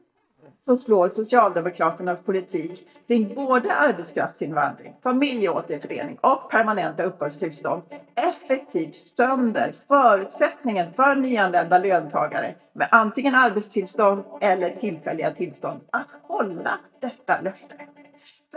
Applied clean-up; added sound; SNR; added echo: neural mask model DeepFilterNet 3.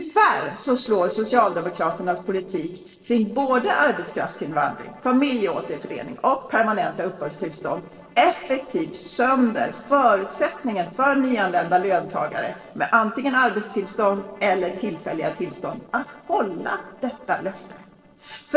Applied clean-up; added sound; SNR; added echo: neural separator model SepFormer DNS4.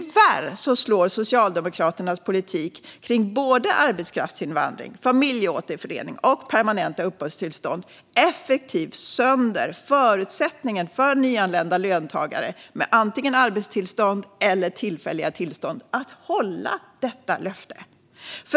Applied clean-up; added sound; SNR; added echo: none; none; none; none.